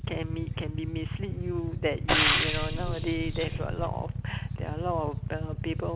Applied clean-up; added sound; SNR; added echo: none; Frying (food) + Idling / Motorcycle; -3 dB; none.